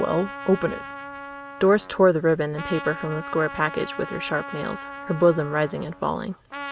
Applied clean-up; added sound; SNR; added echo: none; Trumpet; 13 dB; none.